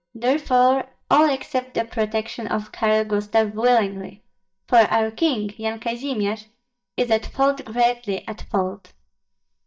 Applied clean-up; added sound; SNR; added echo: neural mask model DeepFilterNet 3.